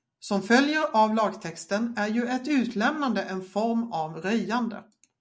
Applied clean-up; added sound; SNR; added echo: none; none; none; none.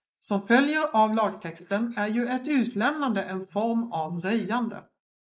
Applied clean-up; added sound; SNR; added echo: neural mask model Resemble Enhance denoiser.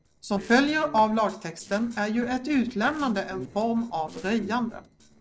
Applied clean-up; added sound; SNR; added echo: neural separator model SepFormer DNS4.